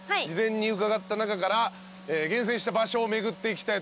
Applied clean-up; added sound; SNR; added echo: none; Wind instrument, woodwind instrument; 20 dB; none.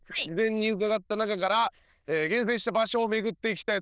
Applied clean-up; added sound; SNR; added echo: neural diffusion model UNIVERSE++.